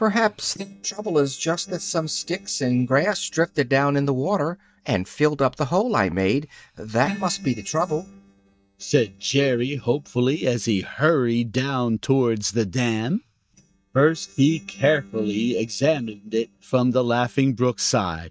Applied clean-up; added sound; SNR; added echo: neural mask model DeepFilterNet 3.